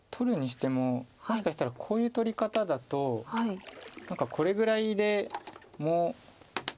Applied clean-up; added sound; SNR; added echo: none; Splash, splatter; 19 dB; none.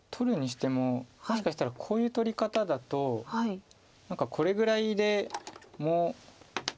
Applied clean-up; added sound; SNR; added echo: none; none; none; none.